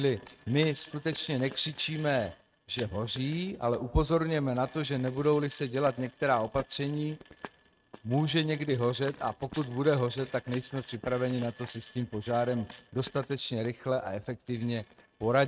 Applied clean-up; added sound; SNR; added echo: neural mask model RNNoise.